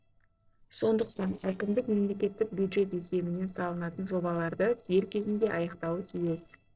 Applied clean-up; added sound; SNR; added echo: neural separator model SepFormer DNS4.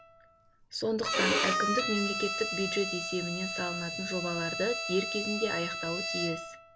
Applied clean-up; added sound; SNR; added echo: none; Bowed string instrument; 0 dB; none.